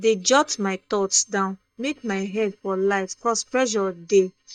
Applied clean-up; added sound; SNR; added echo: neural mask model DeepFilterNet 3.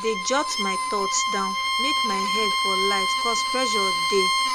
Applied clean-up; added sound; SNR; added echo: none; Bowed string instrument; -5 dB; none.